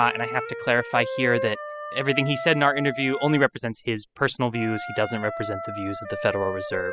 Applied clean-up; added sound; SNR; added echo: classical method spectral subtraction.